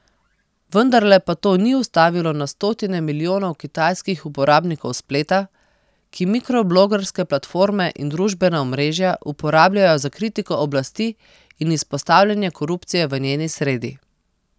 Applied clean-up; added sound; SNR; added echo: none; none; none; none.